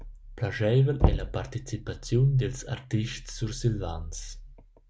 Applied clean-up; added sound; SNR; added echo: none; Knock; 2 dB; none.